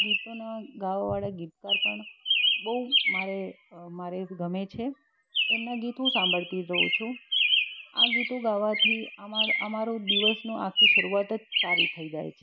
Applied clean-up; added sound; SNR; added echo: none; Chirp, tweet; -4 dB; none.